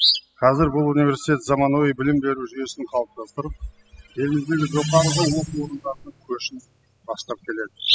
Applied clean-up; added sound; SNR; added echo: classical method spectral subtraction.